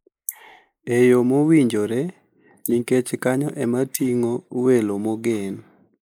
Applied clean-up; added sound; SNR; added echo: neural mask model Resemble Enhance denoiser.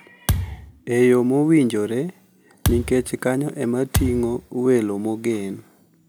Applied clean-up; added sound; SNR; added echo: none; Thump, thud; 6 dB; none.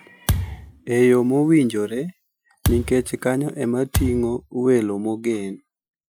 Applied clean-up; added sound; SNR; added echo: classical method Wiener filter.